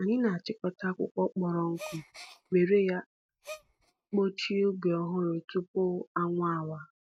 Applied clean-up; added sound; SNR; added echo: neural mask model RNNoise.